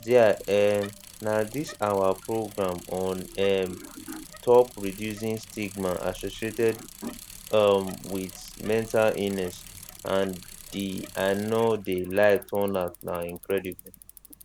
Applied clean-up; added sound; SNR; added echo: none; Bicycle; 19 dB; none.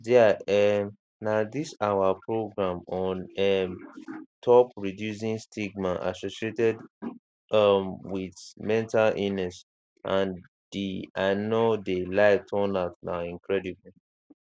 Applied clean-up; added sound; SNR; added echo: none; none; none; none.